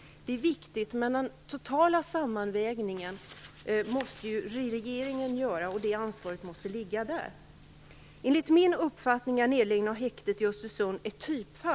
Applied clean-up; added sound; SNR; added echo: none; none; none; none.